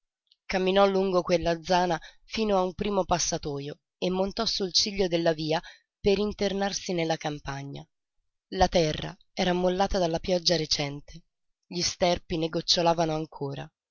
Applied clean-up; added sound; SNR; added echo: none; none; none; none.